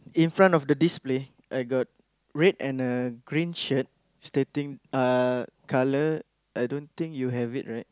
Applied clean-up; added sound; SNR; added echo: none; none; none; none.